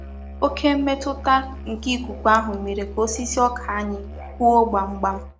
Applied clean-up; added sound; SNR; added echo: none; Musical instrument; 13 dB; none.